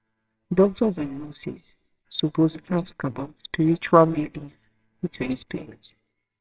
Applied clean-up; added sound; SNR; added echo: neural separator model SepFormer WHAMR!.